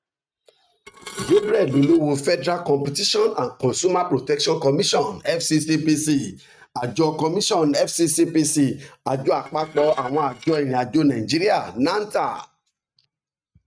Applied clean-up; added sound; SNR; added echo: neural mask model RNNoise.